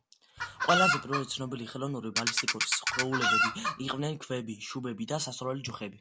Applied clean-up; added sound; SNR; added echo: none; Chicken, rooster + Ratchet, pawl; -4 dB; none.